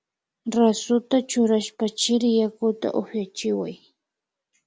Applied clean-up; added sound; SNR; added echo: none; none; none; none.